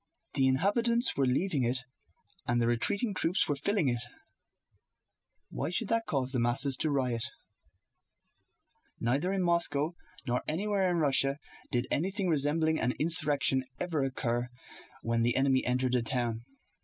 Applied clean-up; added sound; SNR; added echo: none; none; none; none.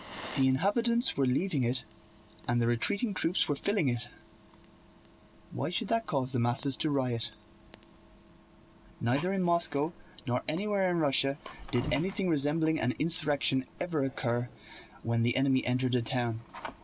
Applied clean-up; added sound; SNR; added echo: none; Fire; 18 dB; none.